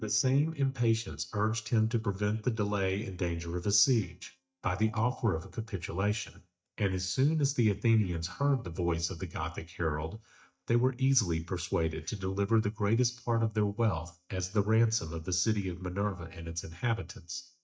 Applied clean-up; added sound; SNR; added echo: neural mask model DeepFilterNet 3.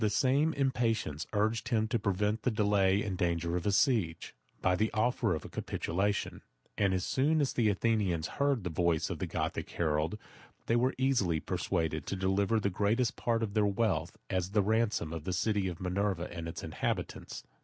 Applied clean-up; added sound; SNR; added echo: none; none; none; none.